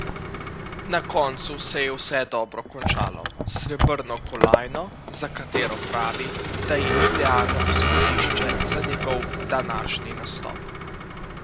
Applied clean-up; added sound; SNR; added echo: none; Vehicle; -3 dB; none.